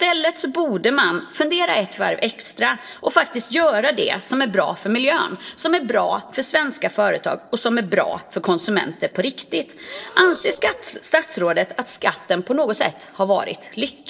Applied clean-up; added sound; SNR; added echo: neural separator model SepFormer DNS4.